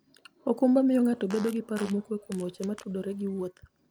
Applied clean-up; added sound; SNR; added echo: none; Fart; 20 dB; none.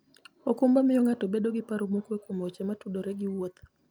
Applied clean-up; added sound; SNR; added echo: none; none; none; none.